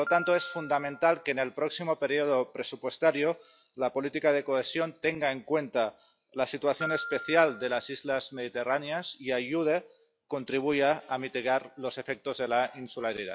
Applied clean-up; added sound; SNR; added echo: classical method log-MMSE.